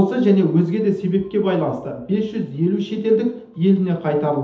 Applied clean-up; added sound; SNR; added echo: none; none; none; reverberation time 0.8 s.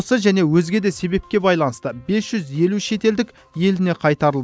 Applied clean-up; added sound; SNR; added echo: none; none; none; none.